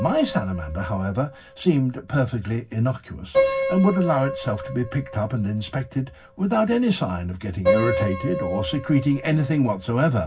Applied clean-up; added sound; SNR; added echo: none; Piano; 6 dB; reverberation time 0.4 s.